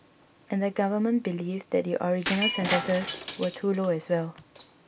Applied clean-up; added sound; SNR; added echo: none; Shatter; 7 dB; none.